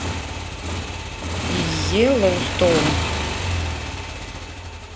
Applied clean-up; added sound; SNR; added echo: none; Motorcycle / Engine; 0 dB; none.